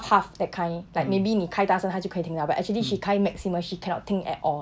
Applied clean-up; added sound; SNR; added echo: none; none; none; none.